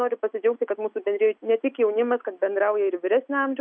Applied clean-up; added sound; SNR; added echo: none; none; none; none.